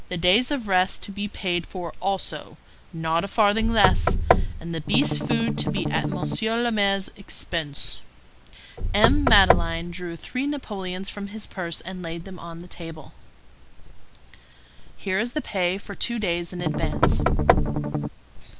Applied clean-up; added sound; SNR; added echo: none; Strum + Knock / Wood; -4 dB; none.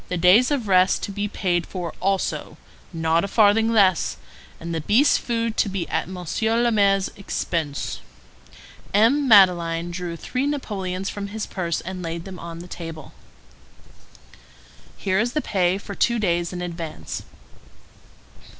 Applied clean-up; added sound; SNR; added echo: none; none; none; none.